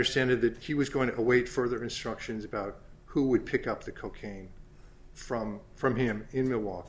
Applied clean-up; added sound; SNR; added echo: none; none; none; none.